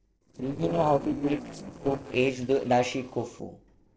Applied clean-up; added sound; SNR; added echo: neural separator model SepFormer DNS4.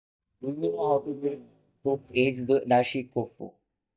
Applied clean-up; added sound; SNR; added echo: neural mask model DeepFilterNet 3.